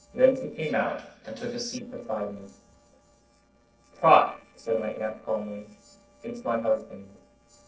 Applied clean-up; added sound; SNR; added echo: neural separator model SepFormer DNS4.